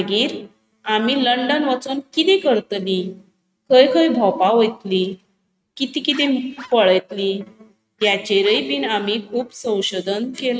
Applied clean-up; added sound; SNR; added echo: neural mask model RNNoise.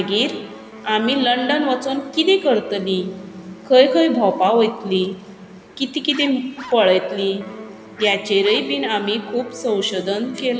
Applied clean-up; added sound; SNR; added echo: none; Bark + Electric guitar; 19 dB; none.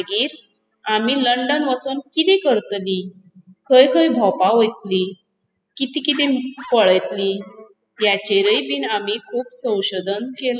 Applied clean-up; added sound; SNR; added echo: classical method spectral subtraction.